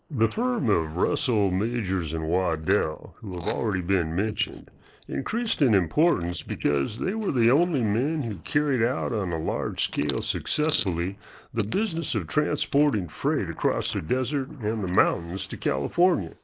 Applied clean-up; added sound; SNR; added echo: neural mask model Resemble Enhance denoiser.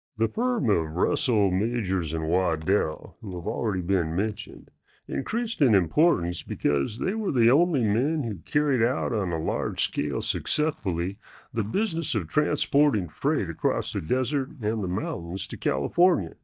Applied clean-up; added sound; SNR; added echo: neural mask model DeepFilterNet 3.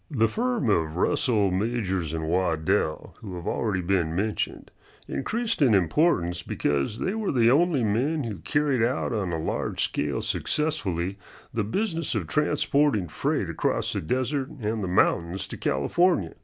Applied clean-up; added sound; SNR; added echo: none; none; none; none.